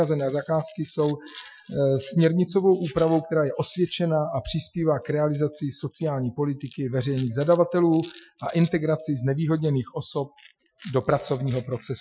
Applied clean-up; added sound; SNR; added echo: classical method Wiener filter.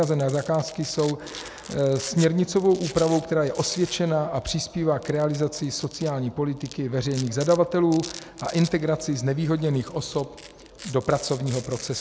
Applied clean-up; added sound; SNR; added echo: none; Domestic sounds, home sounds; 18 dB; none.